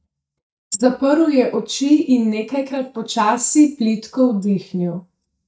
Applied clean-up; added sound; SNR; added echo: neural mask model DeepFilterNet 3.